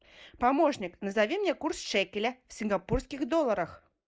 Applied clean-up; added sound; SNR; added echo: neural mask model Resemble Enhance denoiser.